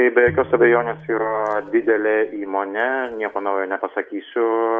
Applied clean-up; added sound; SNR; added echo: none; Bowed string instrument; 18 dB; none.